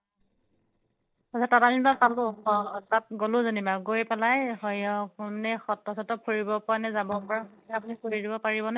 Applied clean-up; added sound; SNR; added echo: neural mask model DeepFilterNet 3.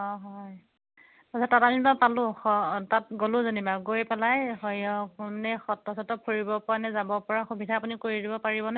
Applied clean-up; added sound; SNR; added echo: none; none; none; none.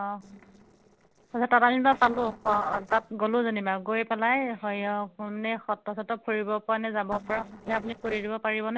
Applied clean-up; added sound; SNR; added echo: neural separator model SepFormer DNS4.